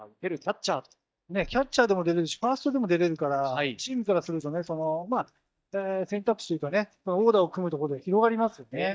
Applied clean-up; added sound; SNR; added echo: neural mask model DeepFilterNet 3.